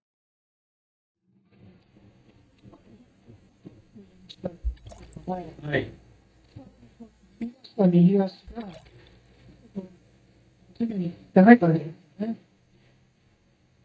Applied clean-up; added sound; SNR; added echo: neural mask model DeepFilterNet 3.